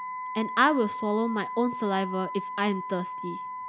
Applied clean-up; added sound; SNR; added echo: none; Wind instrument, woodwind instrument; 7 dB; none.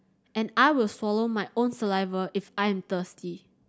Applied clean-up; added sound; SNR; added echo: none; none; none; none.